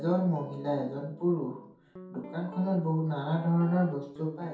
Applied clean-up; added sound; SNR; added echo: none; Guitar; 17 dB; reverberation time 0.6 s.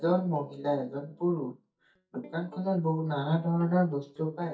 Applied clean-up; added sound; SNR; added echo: neural mask model DeepFilterNet 3.